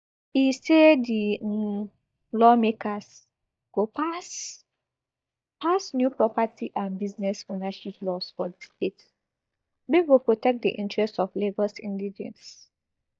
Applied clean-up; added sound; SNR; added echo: neural mask model DeepFilterNet 3.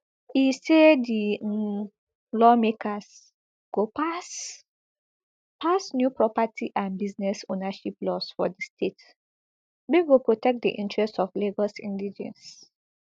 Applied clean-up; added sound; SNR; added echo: none; none; none; none.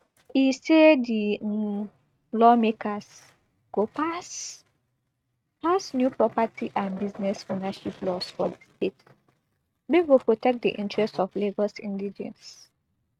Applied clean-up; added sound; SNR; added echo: neural mask model RNNoise.